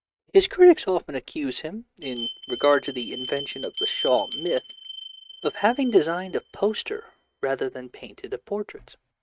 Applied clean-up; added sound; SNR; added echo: neural mask model RNNoise.